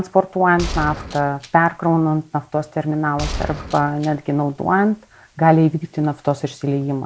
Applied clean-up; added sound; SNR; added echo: none; Gunshot, gunfire; 11 dB; none.